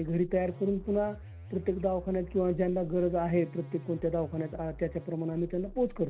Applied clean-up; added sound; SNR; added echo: none; Musical instrument; 15 dB; none.